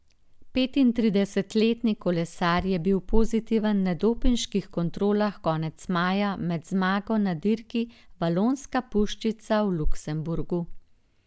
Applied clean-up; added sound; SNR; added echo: none; none; none; none.